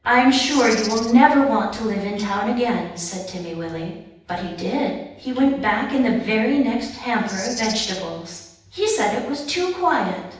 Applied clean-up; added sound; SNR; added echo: none; Rattle (instrument); 12 dB; reverberation time 0.9 s.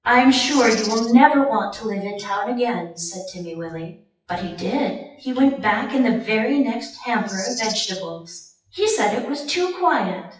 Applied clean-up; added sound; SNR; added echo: classical method WPE with log-MMSE.